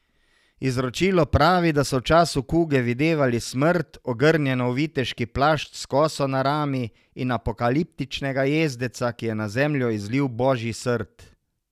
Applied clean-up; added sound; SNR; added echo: none; none; none; none.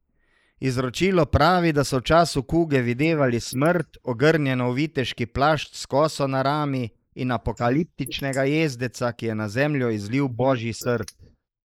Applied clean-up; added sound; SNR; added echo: neural mask model Resemble Enhance denoiser.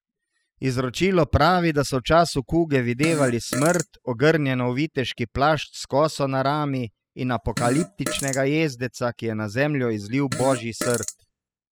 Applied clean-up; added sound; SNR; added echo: classical method spectral subtraction.